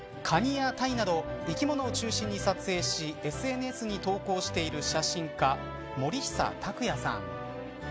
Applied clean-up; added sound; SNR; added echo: none; none; none; none.